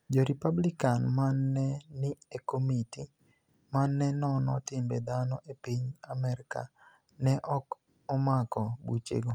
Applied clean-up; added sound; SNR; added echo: none; none; none; none.